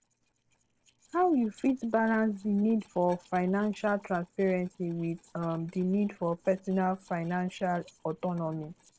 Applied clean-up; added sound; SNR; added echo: neural separator model SepFormer DNS4.